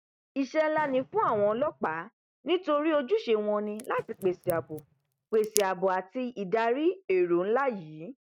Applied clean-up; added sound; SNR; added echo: neural mask model RNNoise.